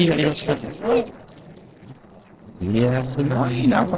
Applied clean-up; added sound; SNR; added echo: neural separator model SepFormer DNS4.